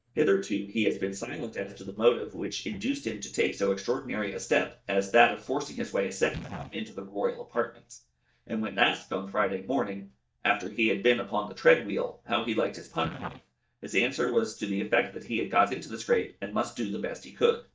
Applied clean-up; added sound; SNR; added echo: neural mask model DeepFilterNet 3.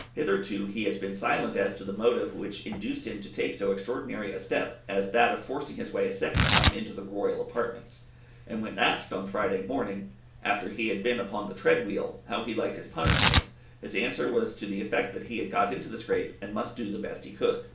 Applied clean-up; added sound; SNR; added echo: none; Tearing; 4 dB; reverberation time 0.4 s.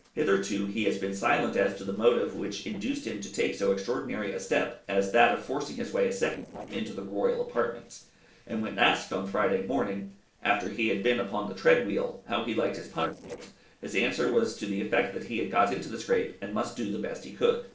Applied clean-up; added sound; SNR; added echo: neural separator model SepFormer DNS4.